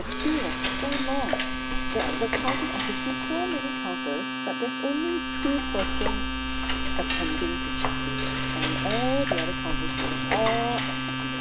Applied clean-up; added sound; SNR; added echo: none; Cutlery, silverware / Dishes, pots, and pans + Domestic sounds, home sounds; -4 dB; none.